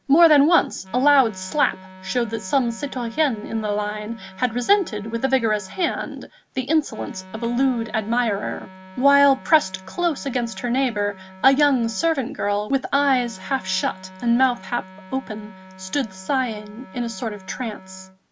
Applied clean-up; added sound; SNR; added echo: none; Wind instrument, woodwind instrument; 20 dB; none.